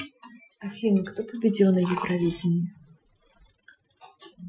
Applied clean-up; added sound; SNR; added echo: classical method Wiener filter.